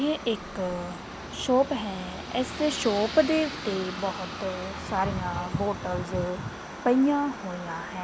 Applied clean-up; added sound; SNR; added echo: none; Aircraft; 11 dB; none.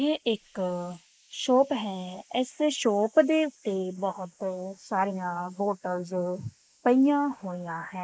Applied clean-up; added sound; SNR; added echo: neural mask model Resemble Enhance denoiser.